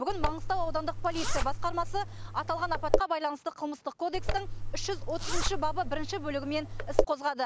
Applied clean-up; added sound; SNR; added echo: none; Zipper (clothing); -2 dB; none.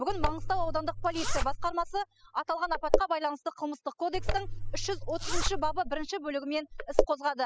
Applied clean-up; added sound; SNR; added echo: classical method spectral subtraction.